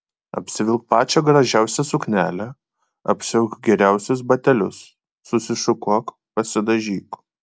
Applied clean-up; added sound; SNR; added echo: none; none; none; none.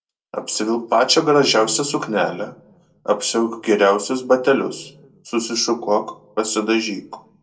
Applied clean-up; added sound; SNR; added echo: none; none; none; reverberation time 0.2 s.